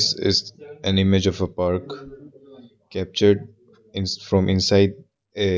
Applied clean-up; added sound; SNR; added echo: none; none; none; none.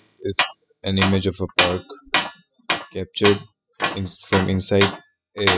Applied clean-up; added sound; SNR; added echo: classical method spectral subtraction.